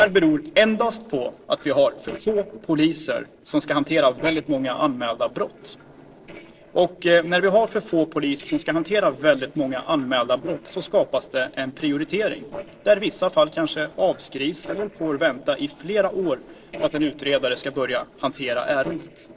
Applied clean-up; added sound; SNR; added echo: neural separator model SepFormer DNS4.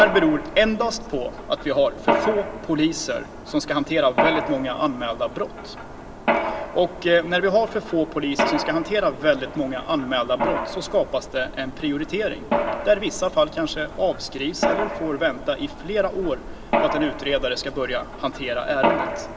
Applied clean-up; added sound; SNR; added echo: none; Mechanisms; 5 dB; reverberation time 2.9 s.